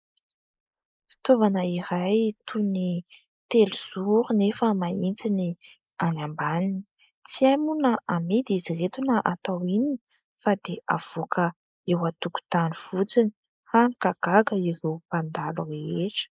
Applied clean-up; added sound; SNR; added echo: neural mask model Resemble Enhance denoiser.